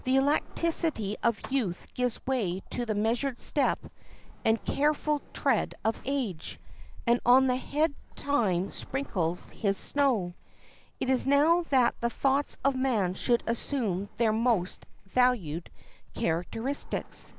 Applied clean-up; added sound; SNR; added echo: none; Sliding door; 14 dB; none.